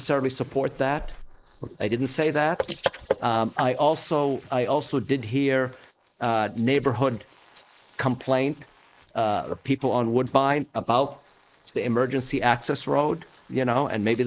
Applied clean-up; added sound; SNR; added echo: neural mask model Resemble Enhance denoiser.